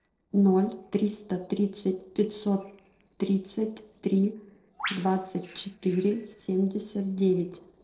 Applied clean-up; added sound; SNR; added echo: neural separator model SepFormer DNS4.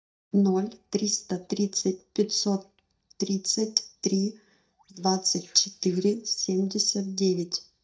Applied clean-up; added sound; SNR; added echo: neural mask model DeepFilterNet 3.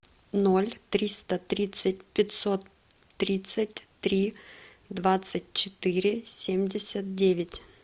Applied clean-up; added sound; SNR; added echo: none; none; none; none.